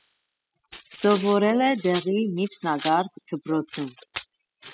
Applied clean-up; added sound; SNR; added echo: classical method spectral subtraction.